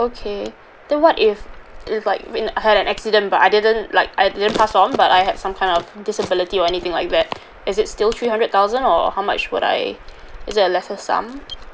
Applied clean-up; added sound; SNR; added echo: none; Mechanisms; 19 dB; none.